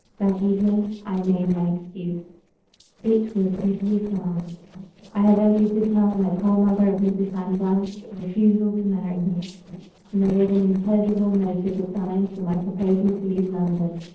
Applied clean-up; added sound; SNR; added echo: neural separator model SepFormer DNS4.